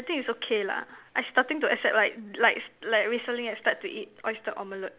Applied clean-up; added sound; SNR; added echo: none; none; none; none.